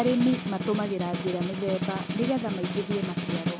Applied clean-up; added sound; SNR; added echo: none; Snare drum; 3 dB; none.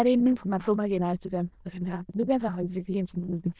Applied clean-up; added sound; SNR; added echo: neural diffusion model UNIVERSE++.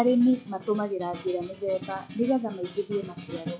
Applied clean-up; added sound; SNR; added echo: classical method log-MMSE.